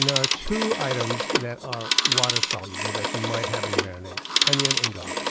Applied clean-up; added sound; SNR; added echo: none; Telephone; -5 dB; none.